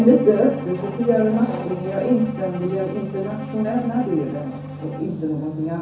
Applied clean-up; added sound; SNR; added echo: none; Bowed string instrument; 16 dB; reverberation time 0.6 s.